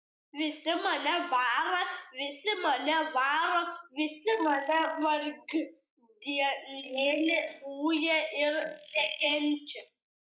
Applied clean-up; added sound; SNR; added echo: neural mask model Resemble Enhance denoiser.